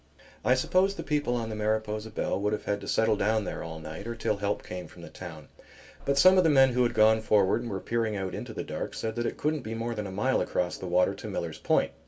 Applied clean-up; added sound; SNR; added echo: none; Bus / Engine; 16 dB; reverberation time 0.2 s.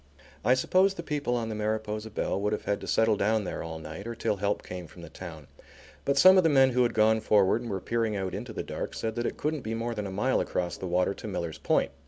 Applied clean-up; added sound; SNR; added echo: none; none; none; none.